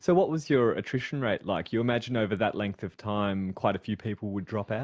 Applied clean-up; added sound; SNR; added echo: none; none; none; none.